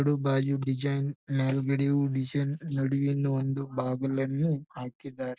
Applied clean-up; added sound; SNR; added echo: none; none; none; none.